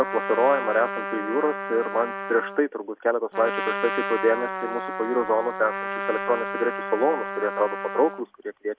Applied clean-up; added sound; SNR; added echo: none; Trumpet; 6 dB; none.